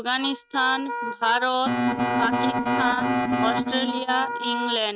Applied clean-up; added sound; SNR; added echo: neural mask model RNNoise.